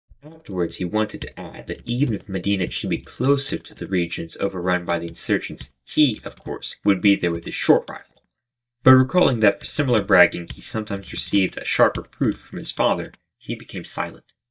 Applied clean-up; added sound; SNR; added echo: neural mask model DeepFilterNet 3.